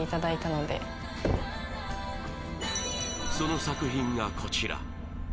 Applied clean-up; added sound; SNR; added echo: none; Knock + Engine / Boat, Water vehicle; 3 dB; none.